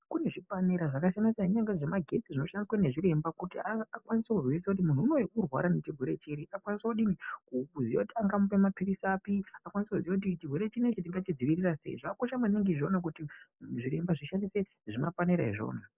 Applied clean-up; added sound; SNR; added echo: none; none; none; none.